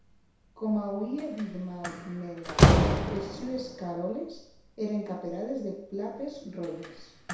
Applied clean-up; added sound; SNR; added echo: none; Slam; -5 dB; reverberation time 0.7 s.